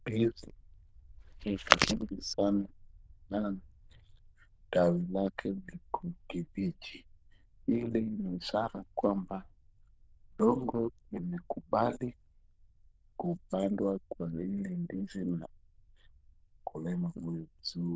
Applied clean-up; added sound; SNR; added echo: neural diffusion model UNIVERSE++.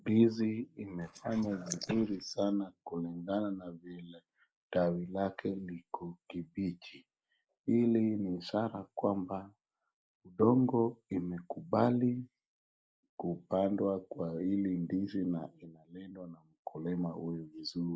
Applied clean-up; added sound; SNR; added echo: neural mask model Resemble Enhance denoiser.